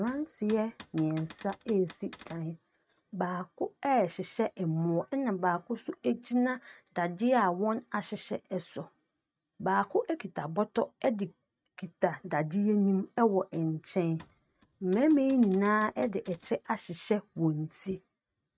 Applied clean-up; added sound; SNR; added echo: neural mask model RNNoise.